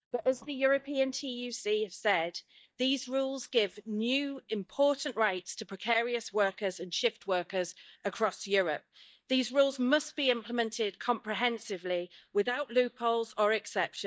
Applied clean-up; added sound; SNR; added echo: neural mask model DeepFilterNet 3.